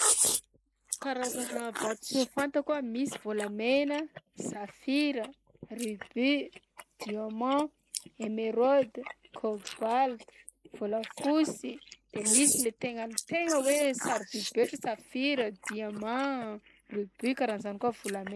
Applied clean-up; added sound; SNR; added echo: neural mask model Resemble Enhance denoiser.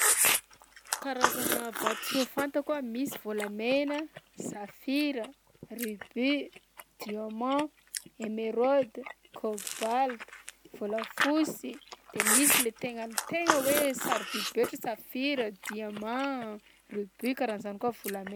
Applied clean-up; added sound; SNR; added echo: none; Chewing, mastication; 2 dB; none.